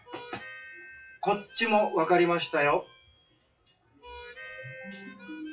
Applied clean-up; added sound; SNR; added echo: classical method WPE with log-MMSE.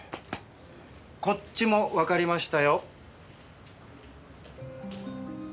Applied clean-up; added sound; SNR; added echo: none; none; none; none.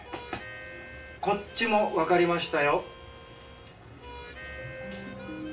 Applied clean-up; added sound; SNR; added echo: none; Harmonica; 15 dB; reverberation time 0.2 s.